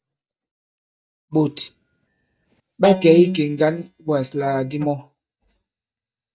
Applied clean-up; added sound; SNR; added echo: neural mask model DeepFilterNet 3.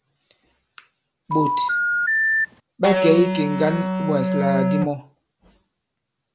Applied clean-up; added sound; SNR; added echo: none; Telephone + Electric guitar; -4 dB; none.